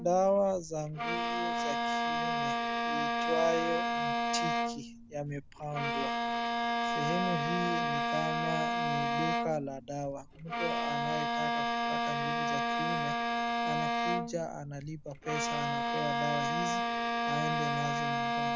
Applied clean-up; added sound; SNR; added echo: none; Bowed string instrument; -4 dB; none.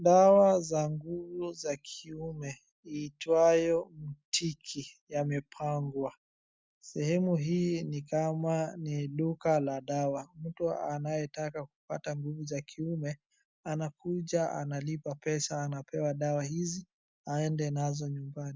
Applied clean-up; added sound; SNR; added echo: none; none; none; none.